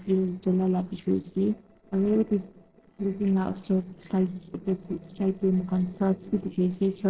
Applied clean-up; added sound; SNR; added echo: neural separator model SepFormer DNS4.